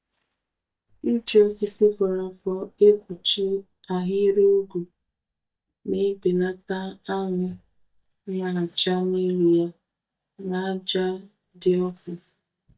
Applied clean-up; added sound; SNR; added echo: neural mask model DeepFilterNet 3.